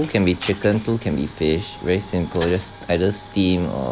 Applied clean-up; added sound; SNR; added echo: none; Coin (dropping); 16 dB; none.